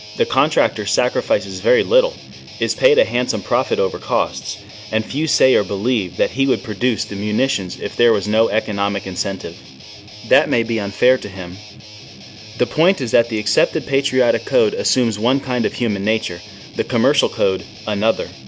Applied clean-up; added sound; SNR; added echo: none; Guitar; 18 dB; none.